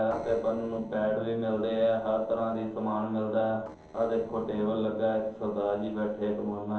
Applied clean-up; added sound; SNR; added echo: neural separator model SepFormer DNS4.